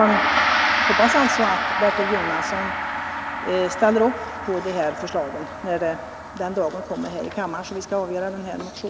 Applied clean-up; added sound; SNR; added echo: none; Gong; 1 dB; none.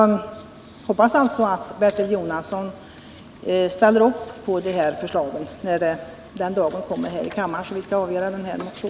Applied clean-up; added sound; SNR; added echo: none; none; none; none.